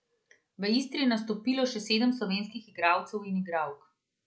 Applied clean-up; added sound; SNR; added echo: none; none; none; none.